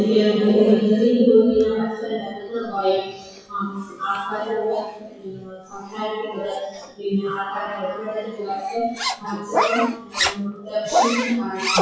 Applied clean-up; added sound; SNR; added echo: classical method WPE with log-MMSE.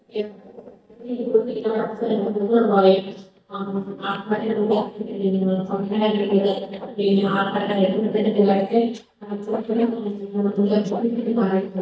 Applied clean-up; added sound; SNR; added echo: neural mask model DeepFilterNet 3.